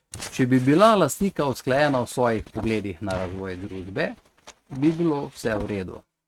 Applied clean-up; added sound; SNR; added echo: neural mask model RNNoise.